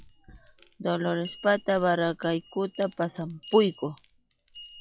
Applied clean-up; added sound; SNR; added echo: classical method log-MMSE.